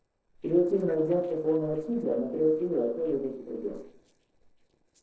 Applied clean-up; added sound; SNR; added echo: neural separator model SepFormer DNS4.